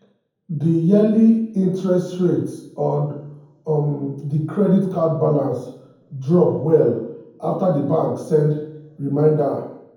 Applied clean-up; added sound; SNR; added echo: none; none; none; reverberation time 0.9 s.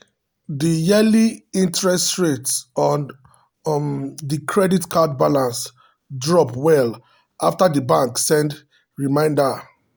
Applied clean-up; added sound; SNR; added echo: none; none; none; none.